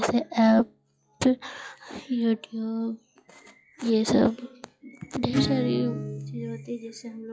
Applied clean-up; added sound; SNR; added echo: classical method log-MMSE.